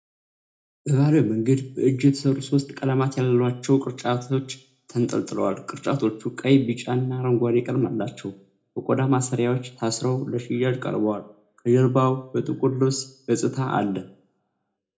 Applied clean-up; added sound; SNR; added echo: none; none; none; reverberation time 0.3 s.